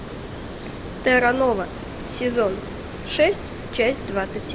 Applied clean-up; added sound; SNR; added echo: none; Water; 9 dB; none.